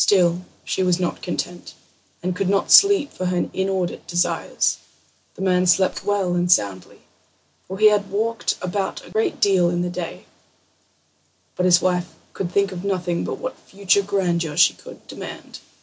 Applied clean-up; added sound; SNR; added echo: none; Rattle; 19 dB; none.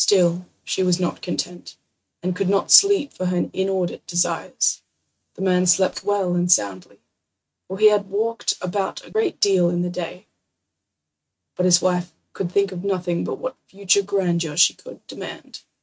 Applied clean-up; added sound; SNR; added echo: neural mask model RNNoise.